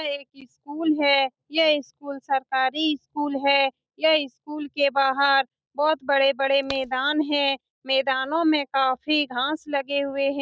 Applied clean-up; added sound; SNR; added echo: neural mask model DeepFilterNet 3.